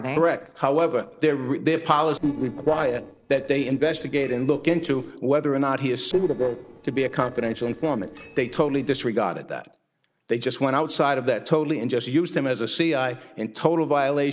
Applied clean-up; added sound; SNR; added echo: neural separator model SepFormer DNS4.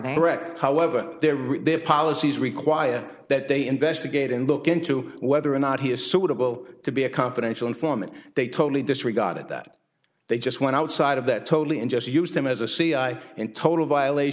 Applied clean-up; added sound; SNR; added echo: none; none; none; none.